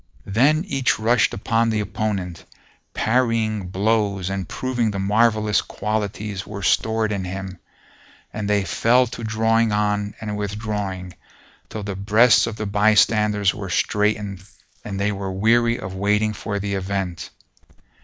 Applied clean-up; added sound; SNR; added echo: neural mask model Resemble Enhance denoiser.